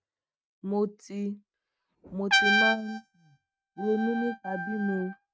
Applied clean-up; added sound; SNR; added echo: neural mask model RNNoise.